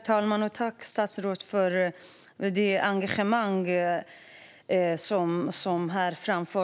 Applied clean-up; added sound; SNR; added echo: none; none; none; none.